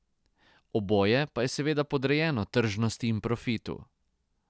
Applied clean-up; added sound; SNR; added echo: none; none; none; none.